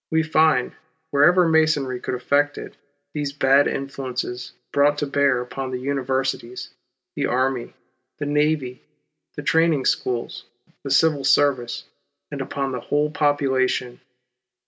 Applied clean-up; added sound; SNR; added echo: none; none; none; none.